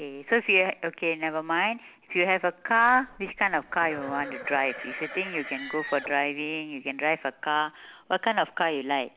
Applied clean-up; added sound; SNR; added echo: none; Livestock, farm animals, working animals; 13 dB; none.